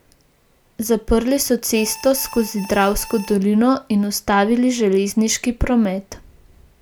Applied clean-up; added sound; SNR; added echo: none; Alarm; 18 dB; none.